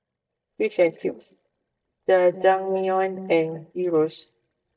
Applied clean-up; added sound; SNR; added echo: neural mask model DeepFilterNet 3.